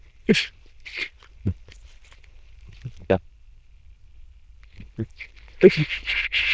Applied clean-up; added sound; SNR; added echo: neural diffusion model UNIVERSE++.